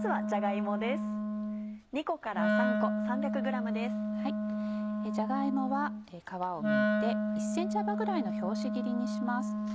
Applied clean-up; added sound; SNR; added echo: none; Wind instrument, woodwind instrument; -4 dB; none.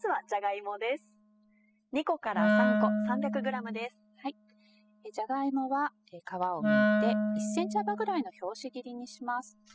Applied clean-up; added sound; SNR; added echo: classical method spectral subtraction.